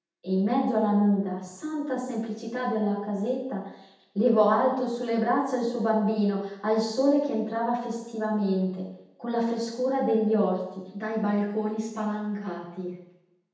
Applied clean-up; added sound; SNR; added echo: none; none; none; reverberation time 0.9 s.